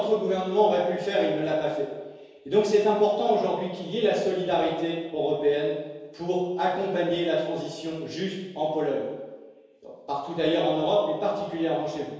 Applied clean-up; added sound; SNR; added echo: none; none; none; reverberation time 1.2 s.